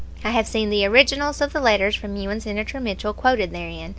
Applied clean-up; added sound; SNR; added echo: none; none; none; none.